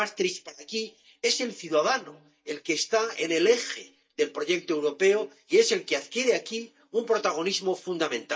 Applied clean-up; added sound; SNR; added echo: neural mask model DeepFilterNet 3.